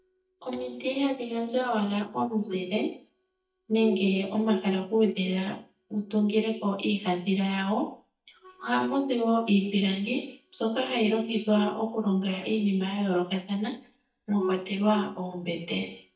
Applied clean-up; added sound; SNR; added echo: neural mask model DeepFilterNet 3.